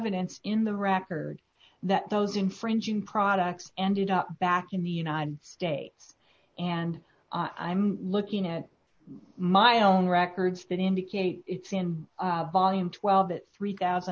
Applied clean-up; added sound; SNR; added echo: none; none; none; none.